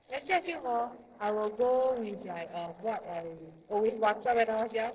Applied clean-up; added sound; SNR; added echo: neural separator model SepFormer DNS4.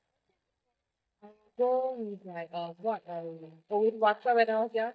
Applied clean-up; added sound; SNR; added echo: neural mask model DeepFilterNet 3.